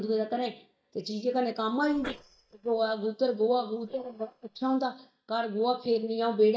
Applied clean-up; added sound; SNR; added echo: neural mask model DeepFilterNet 3.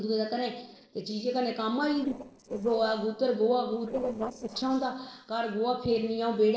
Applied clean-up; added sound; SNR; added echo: neural separator model SepFormer DNS4.